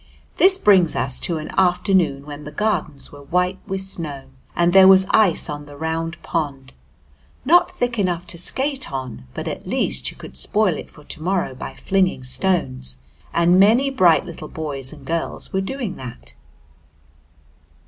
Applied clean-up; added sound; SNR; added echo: none; none; none; none.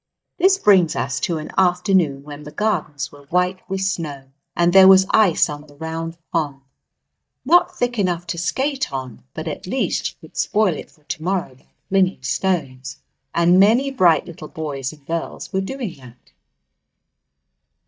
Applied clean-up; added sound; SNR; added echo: neural mask model DeepFilterNet 3.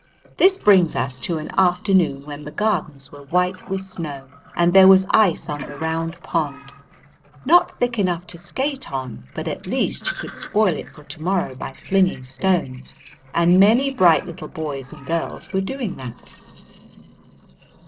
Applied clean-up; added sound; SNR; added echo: neural separator model SepFormer DNS4.